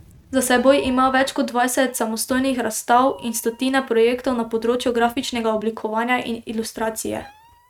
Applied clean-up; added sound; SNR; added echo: neural mask model RNNoise.